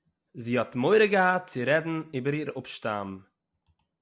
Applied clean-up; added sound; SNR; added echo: none; none; none; none.